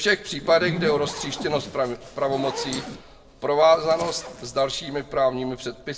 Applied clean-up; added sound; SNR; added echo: none; Zipper (clothing); 12 dB; reverberation time 1.2 s.